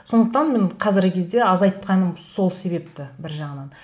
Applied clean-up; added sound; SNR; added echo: none; none; none; none.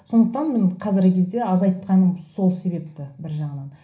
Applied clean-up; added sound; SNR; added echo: none; none; none; reverberation time 0.4 s.